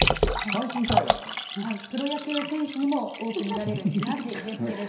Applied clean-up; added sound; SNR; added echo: none; Liquid; 0 dB; reverberation time 0.7 s.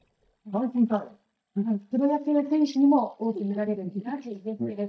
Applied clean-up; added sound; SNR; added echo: neural mask model DeepFilterNet 3.